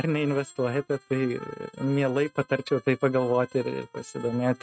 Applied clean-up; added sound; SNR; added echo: neural mask model RNNoise.